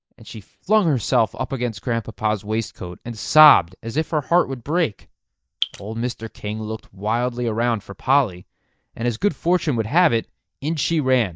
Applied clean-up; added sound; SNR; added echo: neural mask model DeepFilterNet 3.